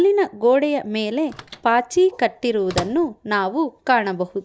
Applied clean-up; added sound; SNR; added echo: none; Microwave oven; 15 dB; none.